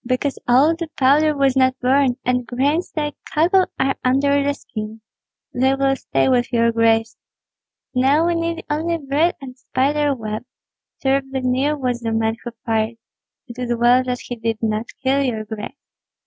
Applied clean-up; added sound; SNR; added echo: none; none; none; none.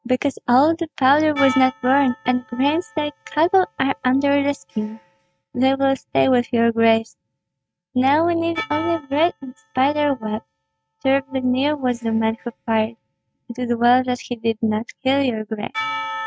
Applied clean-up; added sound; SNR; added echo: neural mask model RNNoise.